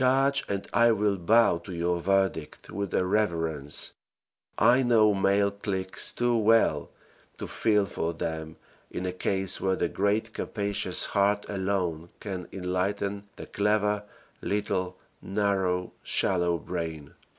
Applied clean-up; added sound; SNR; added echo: none; none; none; none.